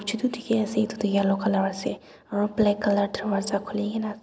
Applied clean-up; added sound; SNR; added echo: none; none; none; none.